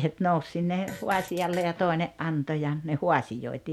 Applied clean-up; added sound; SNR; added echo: none; Fart; 18 dB; none.